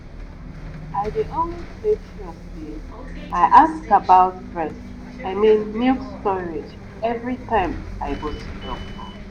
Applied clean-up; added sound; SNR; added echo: none; Bus; 12 dB; none.